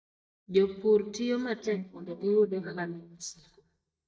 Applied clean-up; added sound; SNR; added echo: neural mask model DeepFilterNet 3.